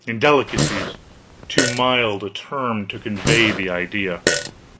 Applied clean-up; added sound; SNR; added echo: none; Fart; 3 dB; none.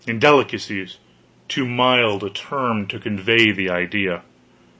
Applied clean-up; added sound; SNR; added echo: none; none; none; none.